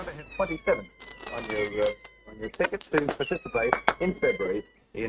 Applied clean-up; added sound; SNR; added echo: neural mask model RNNoise.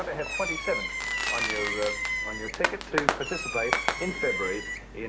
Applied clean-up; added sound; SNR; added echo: none; Fireworks; -2 dB; none.